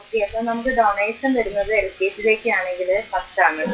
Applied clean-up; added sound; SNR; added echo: classical method WPE with log-MMSE.